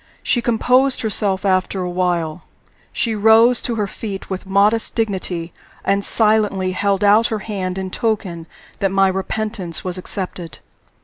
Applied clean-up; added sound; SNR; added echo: none; none; none; none.